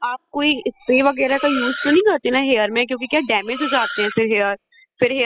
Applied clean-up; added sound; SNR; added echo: classical method spectral subtraction.